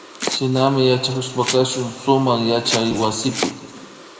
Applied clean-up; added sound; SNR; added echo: none; Domestic sounds, home sounds; 11 dB; reverberation time 1.5 s.